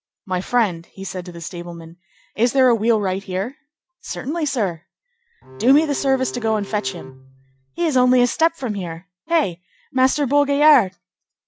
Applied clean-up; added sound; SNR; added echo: none; Bowed string instrument; 16 dB; none.